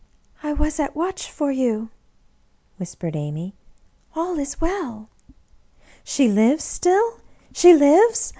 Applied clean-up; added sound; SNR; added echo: none; none; none; none.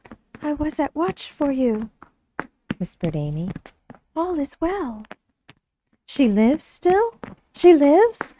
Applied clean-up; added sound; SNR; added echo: neural mask model RNNoise.